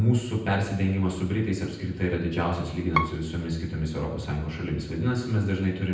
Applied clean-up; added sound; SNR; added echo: none; Bowed string instrument; 8 dB; reverberation time 0.9 s.